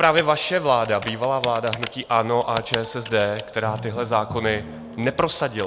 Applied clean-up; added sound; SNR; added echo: none; Drum + Computer keyboard; 13 dB; none.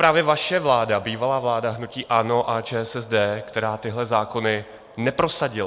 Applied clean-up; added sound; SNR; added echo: none; none; none; none.